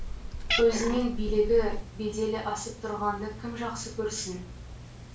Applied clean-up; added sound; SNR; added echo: none; Cat; 5 dB; reverberation time 0.3 s.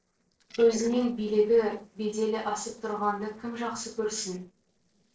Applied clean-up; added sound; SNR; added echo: neural separator model SepFormer DNS4.